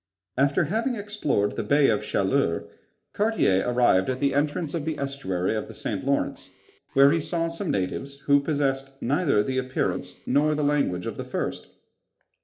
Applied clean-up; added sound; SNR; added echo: neural separator model SepFormer DNS4.